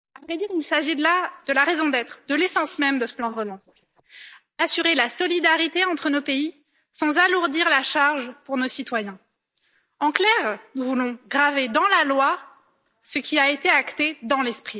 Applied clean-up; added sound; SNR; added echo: neural mask model DeepFilterNet 3.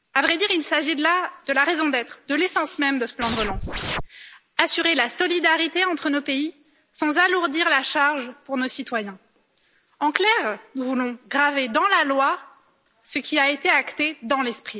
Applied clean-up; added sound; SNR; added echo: none; Scratching (performance technique); 5 dB; none.